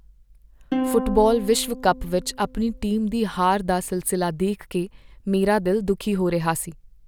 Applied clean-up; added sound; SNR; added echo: none; Plucked string instrument; 9 dB; none.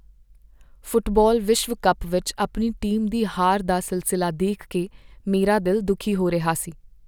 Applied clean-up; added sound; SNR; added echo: none; none; none; none.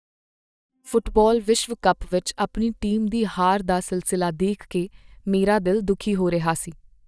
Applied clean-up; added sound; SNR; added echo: neural mask model DeepFilterNet 3.